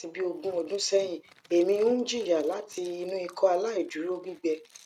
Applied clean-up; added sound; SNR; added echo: neural mask model RNNoise.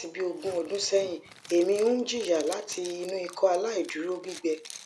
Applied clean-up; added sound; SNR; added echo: none; Zipper (clothing); 19 dB; none.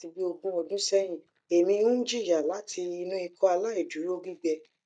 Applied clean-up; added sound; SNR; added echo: neural mask model DeepFilterNet 3.